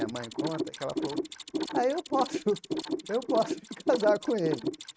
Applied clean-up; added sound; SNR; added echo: neural mask model RNNoise.